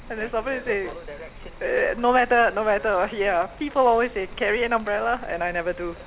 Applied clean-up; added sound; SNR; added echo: none; Rain; 17 dB; none.